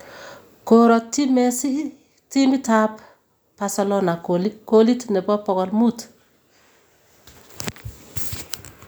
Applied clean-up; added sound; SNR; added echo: none; none; none; none.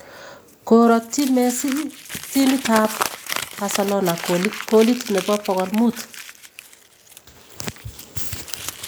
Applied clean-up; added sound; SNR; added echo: none; Crumpling, crinkling; 11 dB; none.